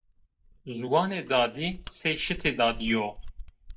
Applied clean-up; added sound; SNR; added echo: neural mask model DeepFilterNet 3.